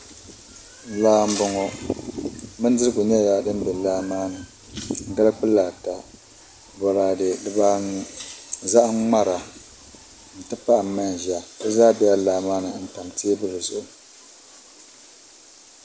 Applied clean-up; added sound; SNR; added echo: none; none; none; none.